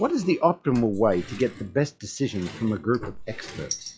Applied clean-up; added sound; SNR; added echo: classical method log-MMSE.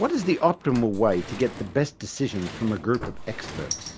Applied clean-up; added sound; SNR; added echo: none; Sliding door + Slam; 12 dB; none.